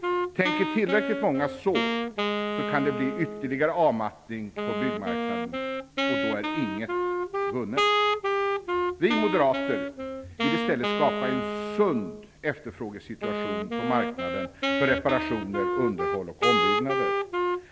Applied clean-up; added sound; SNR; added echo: none; Wind instrument, woodwind instrument; -1 dB; none.